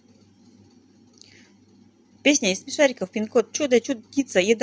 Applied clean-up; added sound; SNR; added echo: none; none; none; none.